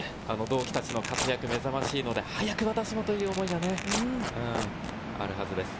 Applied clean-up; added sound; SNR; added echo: none; Tearing; 8 dB; none.